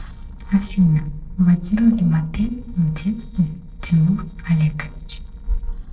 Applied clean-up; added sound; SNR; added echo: neural separator model SepFormer DNS4.